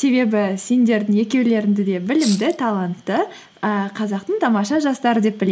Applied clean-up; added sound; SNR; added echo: none; Rattle (instrument); 13 dB; none.